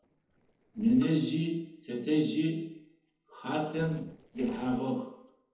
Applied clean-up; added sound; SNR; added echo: neural separator model SepFormer DNS4.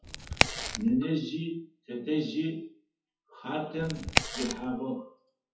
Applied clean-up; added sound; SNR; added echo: classical method WPE with log-MMSE.